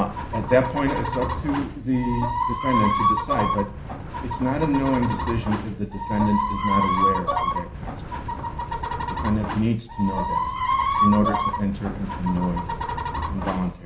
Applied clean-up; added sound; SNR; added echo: none; Chicken, rooster; 0 dB; none.